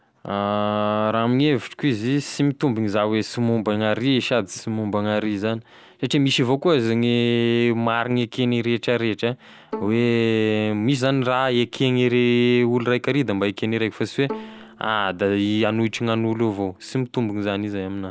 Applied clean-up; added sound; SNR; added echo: none; Bowed string instrument; 18 dB; none.